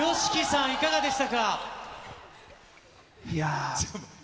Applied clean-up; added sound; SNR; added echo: none; none; none; none.